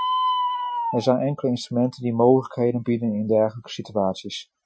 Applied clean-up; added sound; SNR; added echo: classical method Wiener filter.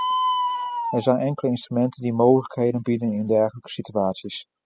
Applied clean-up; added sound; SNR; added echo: classical method spectral subtraction.